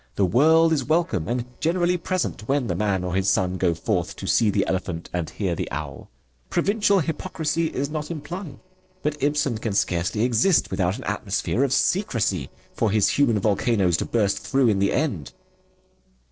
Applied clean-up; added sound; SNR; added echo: neural separator model SepFormer DNS4.